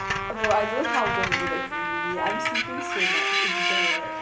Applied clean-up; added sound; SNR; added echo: none; Screech + Trumpet; -5 dB; none.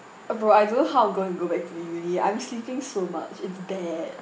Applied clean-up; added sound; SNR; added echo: none; none; none; none.